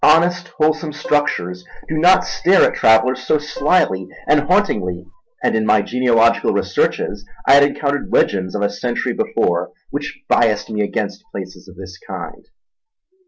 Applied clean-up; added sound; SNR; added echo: none; Plucked string instrument; 20 dB; none.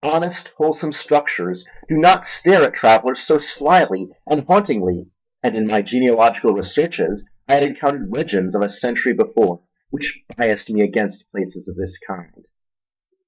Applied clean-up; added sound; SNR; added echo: neural mask model DeepFilterNet 3.